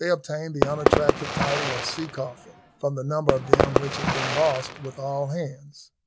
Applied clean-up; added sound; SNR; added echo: none; Fireworks; -3 dB; none.